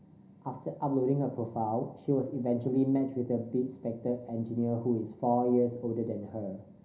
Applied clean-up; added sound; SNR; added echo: none; none; none; reverberation time 0.3 s.